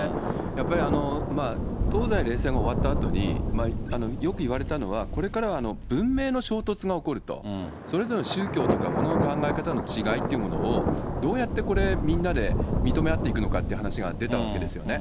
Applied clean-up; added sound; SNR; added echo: none; Thunder; 0 dB; none.